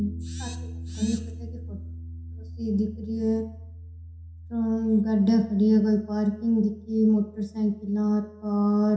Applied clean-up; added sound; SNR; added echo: none; Piano; 14 dB; reverberation time 0.7 s.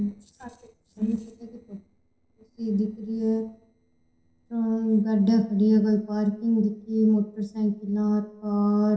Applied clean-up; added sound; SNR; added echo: neural separator model SepFormer DNS4.